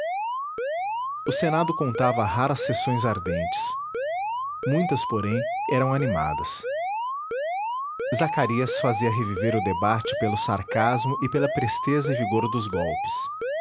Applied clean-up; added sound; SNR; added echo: none; Alarm; 2 dB; none.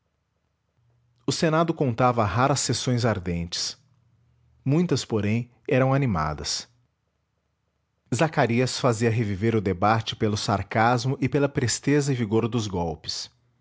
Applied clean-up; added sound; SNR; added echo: none; none; none; none.